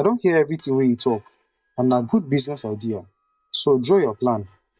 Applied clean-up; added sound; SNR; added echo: neural mask model DeepFilterNet 3.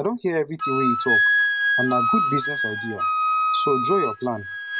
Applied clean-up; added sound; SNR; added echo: none; Wind instrument, woodwind instrument; -4 dB; none.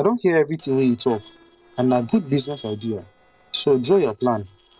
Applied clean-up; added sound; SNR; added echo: neural separator model SepFormer DNS4.